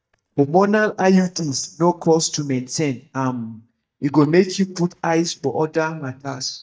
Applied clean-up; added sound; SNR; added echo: neural mask model DeepFilterNet 3.